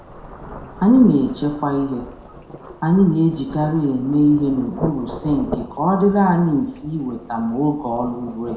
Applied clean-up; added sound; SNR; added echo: none; Rain / Thunderstorm; 15 dB; reverberation time 0.5 s.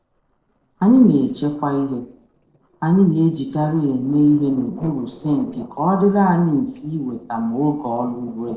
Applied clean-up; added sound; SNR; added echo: neural separator model SepFormer DNS4.